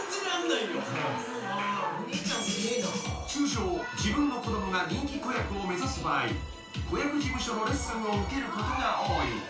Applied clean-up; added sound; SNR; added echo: none; none; none; reverberation time 0.3 s.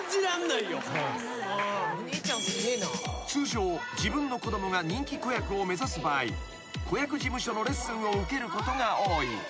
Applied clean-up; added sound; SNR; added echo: none; none; none; none.